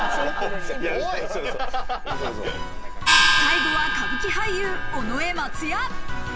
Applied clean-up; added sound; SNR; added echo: none; Gong; -4 dB; none.